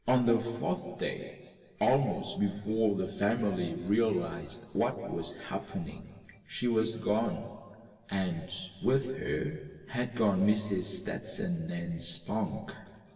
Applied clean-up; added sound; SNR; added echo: none; none; none; reverberation time 1.9 s.